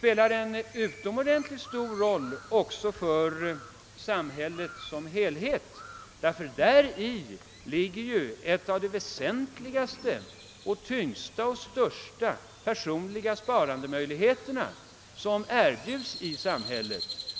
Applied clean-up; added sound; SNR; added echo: none; Crow; 18 dB; none.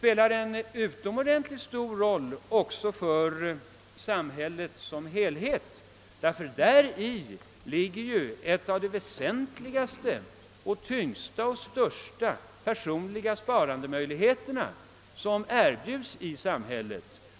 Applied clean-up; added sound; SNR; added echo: none; none; none; none.